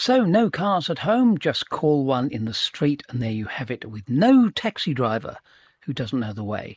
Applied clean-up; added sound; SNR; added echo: neural mask model Resemble Enhance denoiser.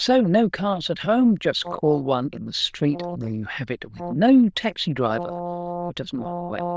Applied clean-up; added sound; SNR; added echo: neural diffusion model UNIVERSE++.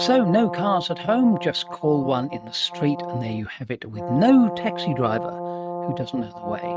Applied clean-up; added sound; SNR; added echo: neural mask model RNNoise.